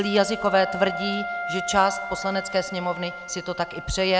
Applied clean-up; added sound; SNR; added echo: none; Wind instrument, woodwind instrument; 8 dB; none.